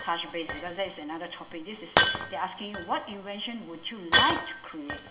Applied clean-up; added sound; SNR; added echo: none; Shatter; -3 dB; reverberation time 1.3 s.